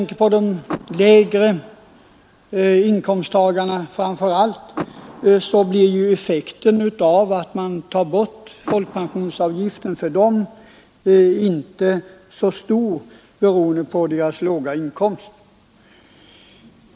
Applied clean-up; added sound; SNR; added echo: none; Door / Car; 18 dB; none.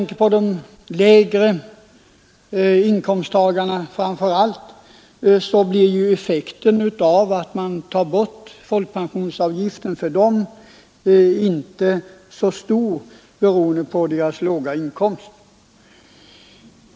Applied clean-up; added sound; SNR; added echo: none; none; none; none.